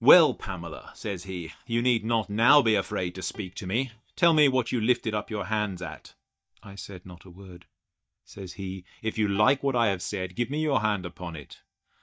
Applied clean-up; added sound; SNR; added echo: neural mask model DeepFilterNet 3.